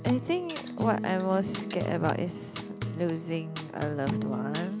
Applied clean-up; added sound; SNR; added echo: none; Acoustic guitar; 4 dB; none.